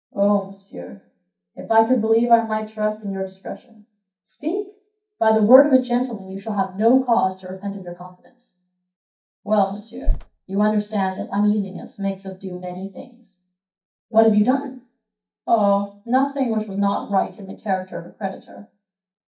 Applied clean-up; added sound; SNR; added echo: neural mask model DeepFilterNet 3.